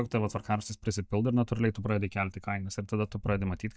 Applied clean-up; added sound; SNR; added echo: neural mask model DeepFilterNet 3.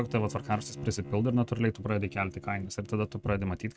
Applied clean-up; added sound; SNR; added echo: neural mask model RNNoise.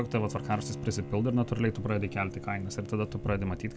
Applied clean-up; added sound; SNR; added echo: none; Bowed string instrument; 11 dB; none.